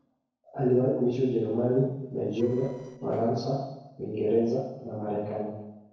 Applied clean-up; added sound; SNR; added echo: neural separator model SepFormer DNS4.